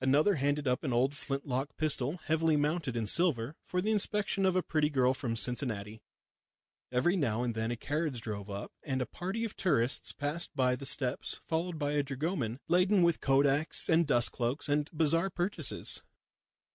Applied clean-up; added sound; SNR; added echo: none; none; none; none.